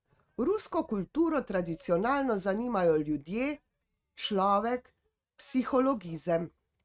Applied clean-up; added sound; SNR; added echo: neural mask model RNNoise.